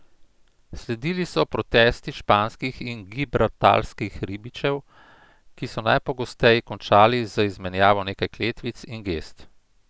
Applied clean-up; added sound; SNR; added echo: none; none; none; none.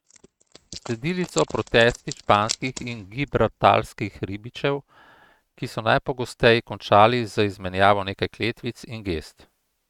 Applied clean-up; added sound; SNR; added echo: neural mask model RNNoise.